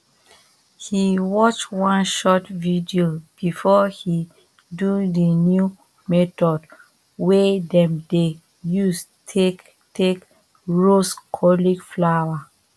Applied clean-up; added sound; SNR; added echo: none; none; none; none.